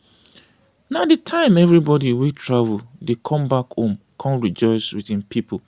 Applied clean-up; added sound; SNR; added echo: none; none; none; none.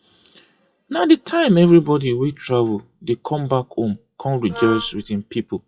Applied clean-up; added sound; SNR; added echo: classical method WPE with log-MMSE.